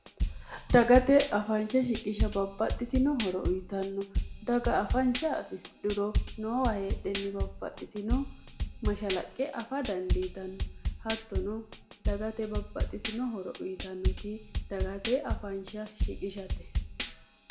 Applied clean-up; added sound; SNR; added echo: none; Drum kit; 3 dB; reverberation time 0.8 s.